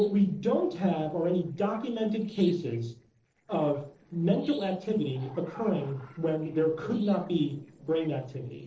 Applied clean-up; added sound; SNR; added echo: neural separator model SepFormer DNS4.